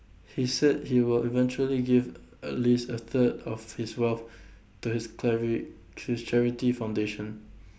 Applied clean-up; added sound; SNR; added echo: none; none; none; none.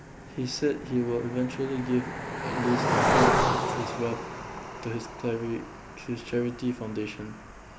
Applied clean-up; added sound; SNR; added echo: none; Cricket; -1 dB; none.